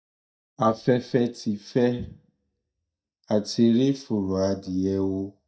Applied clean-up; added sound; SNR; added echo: neural mask model DeepFilterNet 3.